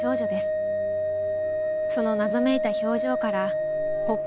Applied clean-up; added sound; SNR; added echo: none; Organ; -4 dB; none.